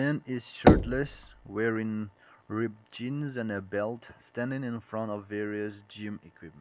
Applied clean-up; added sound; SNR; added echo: none; Knock / Wood; -5 dB; none.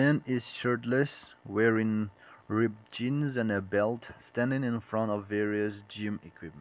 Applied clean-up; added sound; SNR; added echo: none; none; none; none.